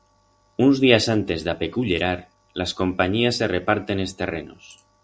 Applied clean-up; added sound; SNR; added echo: none; none; none; none.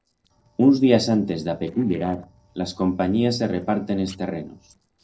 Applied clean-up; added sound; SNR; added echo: neural separator model SepFormer DNS4.